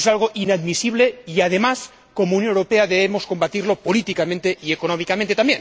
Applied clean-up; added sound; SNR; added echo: none; none; none; none.